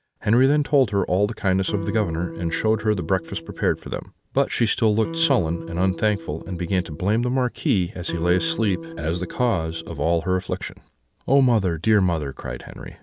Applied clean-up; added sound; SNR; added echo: none; Electric guitar; 12 dB; none.